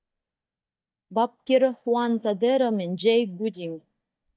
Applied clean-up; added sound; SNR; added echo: neural mask model DeepFilterNet 3.